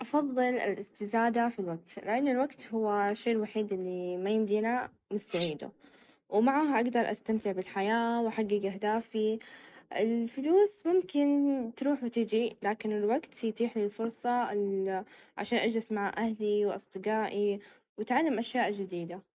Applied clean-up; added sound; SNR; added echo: neural mask model Resemble Enhance denoiser.